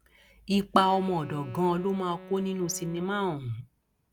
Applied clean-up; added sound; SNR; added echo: none; Wind instrument, woodwind instrument; 18 dB; none.